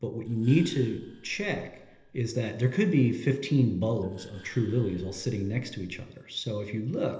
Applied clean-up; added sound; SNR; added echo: neural separator model SepFormer DNS4.